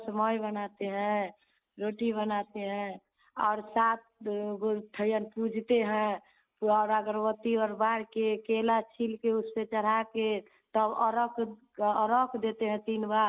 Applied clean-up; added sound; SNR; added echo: neural mask model Resemble Enhance denoiser.